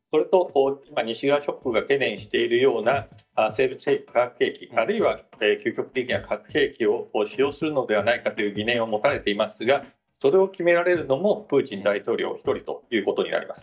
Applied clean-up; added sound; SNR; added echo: neural mask model DeepFilterNet 3.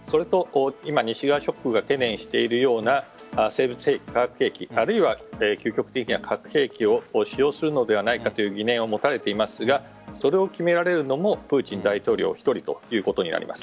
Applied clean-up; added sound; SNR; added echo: none; none; none; none.